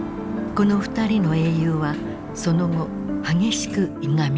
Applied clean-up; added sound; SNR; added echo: none; Sliding door; 17 dB; none.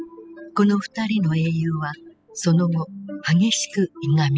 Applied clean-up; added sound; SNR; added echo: classical method spectral subtraction.